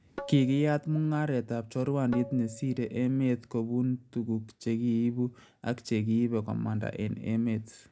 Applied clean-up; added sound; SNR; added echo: none; Tabla; 17 dB; none.